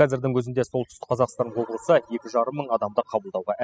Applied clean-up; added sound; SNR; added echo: classical method spectral subtraction.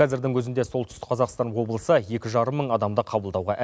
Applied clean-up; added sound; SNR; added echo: none; none; none; none.